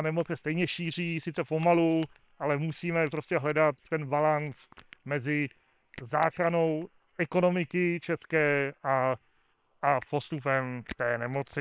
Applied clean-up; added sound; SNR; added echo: neural separator model SepFormer WHAM!.